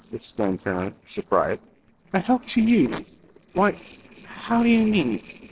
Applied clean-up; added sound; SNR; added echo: neural separator model SepFormer DNS4.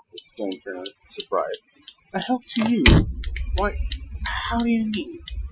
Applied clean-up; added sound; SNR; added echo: classical method Wiener filter.